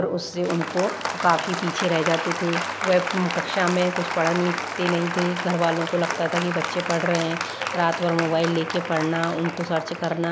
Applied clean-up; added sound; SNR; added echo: none; Applause; 5 dB; none.